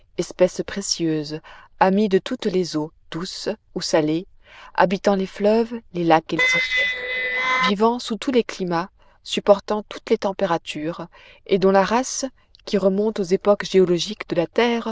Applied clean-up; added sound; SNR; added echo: neural diffusion model UNIVERSE++.